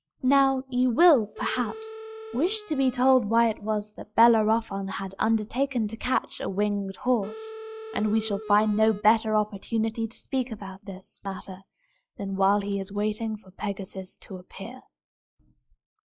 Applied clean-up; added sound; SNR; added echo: classical method log-MMSE.